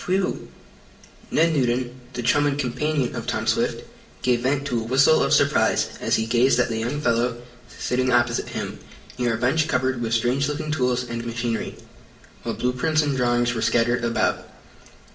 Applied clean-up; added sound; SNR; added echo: none; none; none; reverberation time 0.7 s.